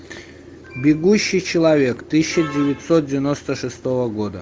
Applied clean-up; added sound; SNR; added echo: none; none; none; none.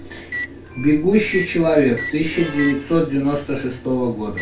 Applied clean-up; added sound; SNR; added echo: none; Microwave oven; 14 dB; reverberation time 0.2 s.